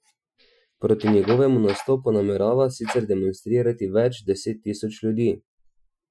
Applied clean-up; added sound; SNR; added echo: classical method Wiener filter.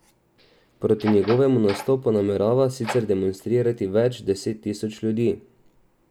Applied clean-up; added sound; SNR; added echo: none; Door; 15 dB; none.